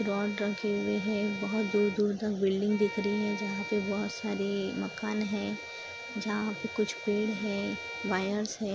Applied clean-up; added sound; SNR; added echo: none; Bowed string instrument; 11 dB; none.